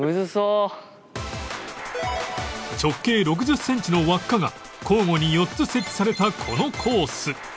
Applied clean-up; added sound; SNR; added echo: none; none; none; none.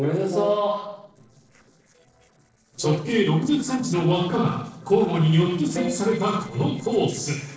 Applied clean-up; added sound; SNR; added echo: neural separator model SepFormer DNS4.